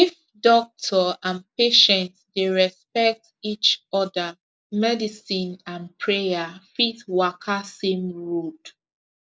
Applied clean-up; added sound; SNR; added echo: neural mask model Resemble Enhance denoiser.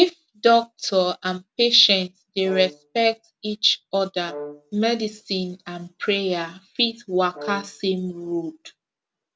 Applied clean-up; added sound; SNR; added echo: none; Brass instrument; 17 dB; none.